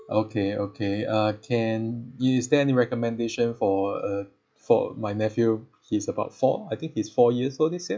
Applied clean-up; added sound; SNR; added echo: classical method log-MMSE.